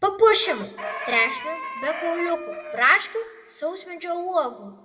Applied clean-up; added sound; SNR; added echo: none; Chicken, rooster; 9 dB; reverberation time 1.3 s.